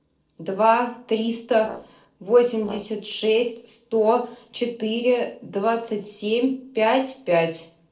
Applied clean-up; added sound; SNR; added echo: neural separator model SepFormer DNS4.